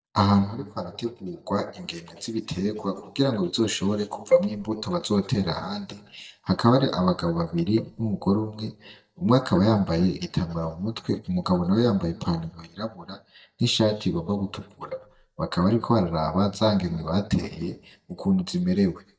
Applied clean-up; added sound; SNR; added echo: neural mask model DeepFilterNet 3.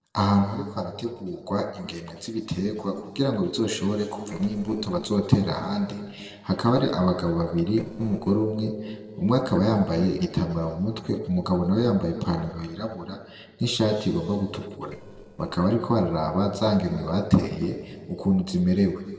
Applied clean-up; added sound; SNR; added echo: neural separator model SepFormer DNS4.